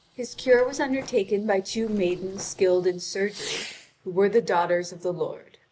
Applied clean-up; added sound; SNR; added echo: none; Mechanisms + Fireworks; 19 dB; none.